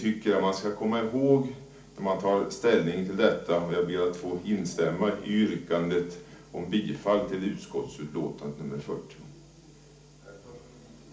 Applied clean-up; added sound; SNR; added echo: none; none; none; reverberation time 0.4 s.